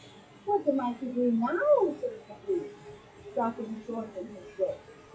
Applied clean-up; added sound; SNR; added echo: classical method WPE with log-MMSE.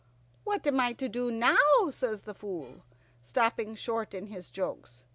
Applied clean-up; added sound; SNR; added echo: none; none; none; none.